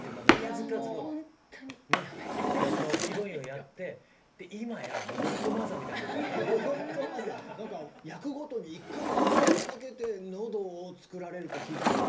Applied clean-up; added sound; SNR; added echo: none; Drawer open or close; -4 dB; reverberation time 0.3 s.